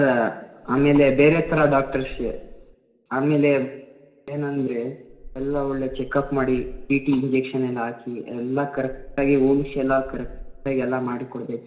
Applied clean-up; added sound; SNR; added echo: none; Meow; 15 dB; reverberation time 1.1 s.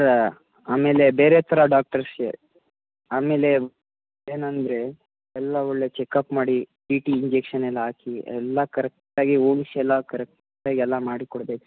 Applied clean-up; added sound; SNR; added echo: none; none; none; none.